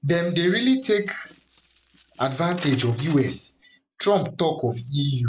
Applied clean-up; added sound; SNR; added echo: none; Coin (dropping); 20 dB; none.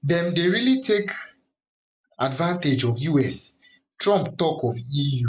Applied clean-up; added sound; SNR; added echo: none; none; none; none.